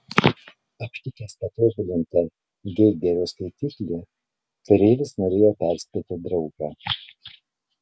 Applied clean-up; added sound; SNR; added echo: none; none; none; none.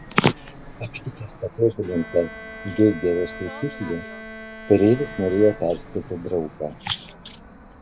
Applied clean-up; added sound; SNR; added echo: none; Bowed string instrument + Fixed-wing aircraft, airplane; 15 dB; none.